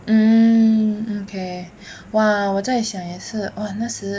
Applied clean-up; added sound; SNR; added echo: none; none; none; none.